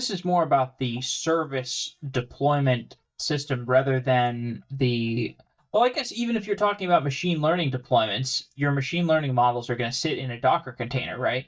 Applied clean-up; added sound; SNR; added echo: neural mask model DeepFilterNet 3.